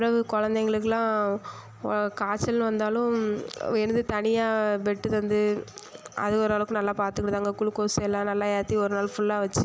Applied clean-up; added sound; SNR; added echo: none; none; none; none.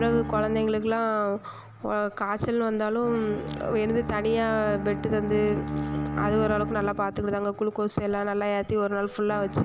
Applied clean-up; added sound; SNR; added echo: none; Bowed string instrument; 8 dB; none.